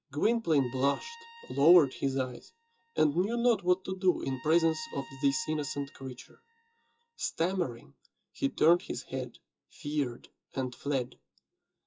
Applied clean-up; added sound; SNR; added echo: classical method WPE with log-MMSE.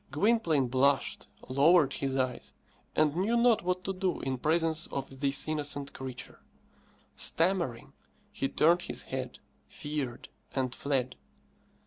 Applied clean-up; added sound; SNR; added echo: none; none; none; none.